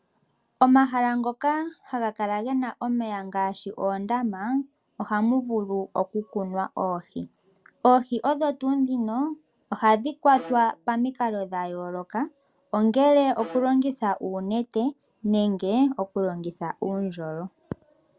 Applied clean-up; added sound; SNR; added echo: none; Bowed string instrument; 20 dB; none.